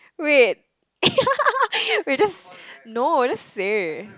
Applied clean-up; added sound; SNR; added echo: none; none; none; none.